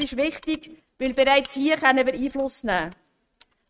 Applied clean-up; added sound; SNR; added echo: neural mask model RNNoise.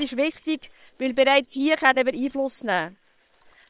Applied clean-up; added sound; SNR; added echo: neural separator model SepFormer WHAM!.